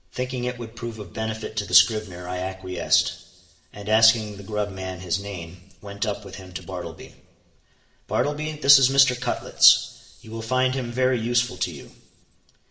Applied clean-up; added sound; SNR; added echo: none; none; none; reverberation time 1.1 s.